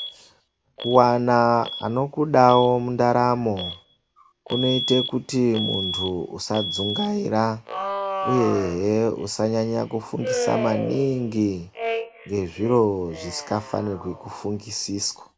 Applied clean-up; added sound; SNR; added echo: none; Alarm; 9 dB; none.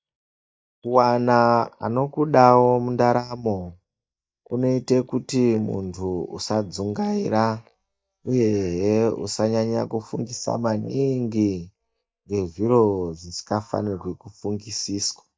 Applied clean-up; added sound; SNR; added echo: neural mask model DeepFilterNet 3.